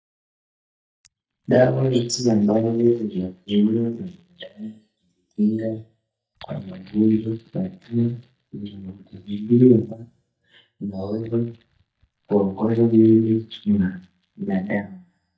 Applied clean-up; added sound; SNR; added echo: neural mask model DeepFilterNet 3.